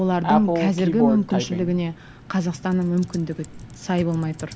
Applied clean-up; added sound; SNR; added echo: none; Typing; 6 dB; none.